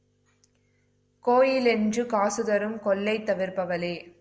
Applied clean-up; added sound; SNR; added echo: none; none; none; none.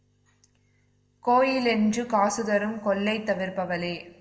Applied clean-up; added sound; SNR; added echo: none; none; none; reverberation time 1.9 s.